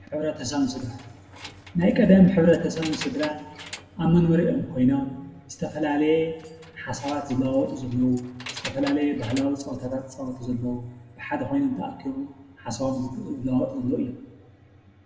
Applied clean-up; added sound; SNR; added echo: none; Keys jangling; 17 dB; reverberation time 1.3 s.